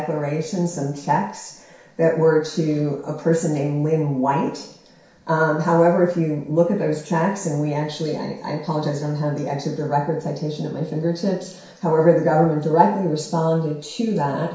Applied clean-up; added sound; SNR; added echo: none; none; none; reverberation time 0.6 s.